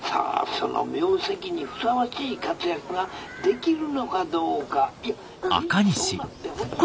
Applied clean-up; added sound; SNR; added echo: none; none; none; none.